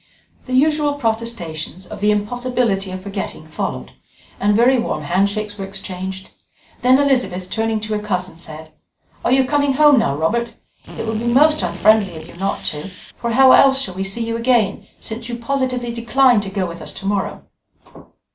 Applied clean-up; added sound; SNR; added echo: none; Drill; 16 dB; none.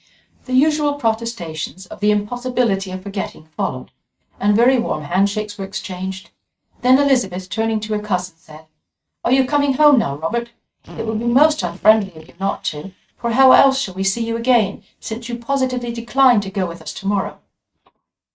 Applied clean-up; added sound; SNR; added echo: neural mask model RNNoise.